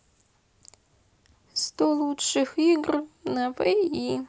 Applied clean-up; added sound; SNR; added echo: none; none; none; none.